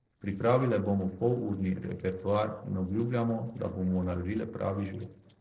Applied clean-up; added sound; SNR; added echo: neural separator model SepFormer DNS4.